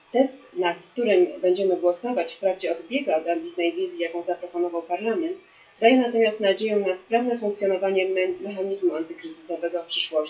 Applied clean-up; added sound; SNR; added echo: classical method WPE with log-MMSE.